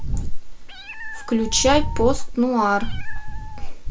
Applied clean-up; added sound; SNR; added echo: none; Meow; 0 dB; reverberation time 0.2 s.